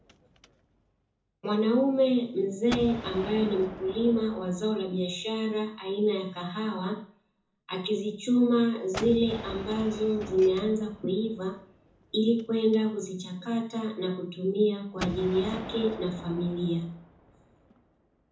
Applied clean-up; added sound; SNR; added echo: none; Gunshot, gunfire; 15 dB; reverberation time 0.6 s.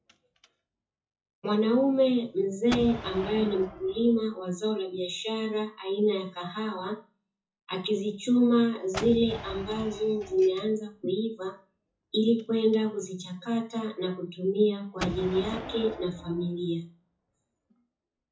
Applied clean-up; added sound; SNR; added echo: classical method WPE with log-MMSE.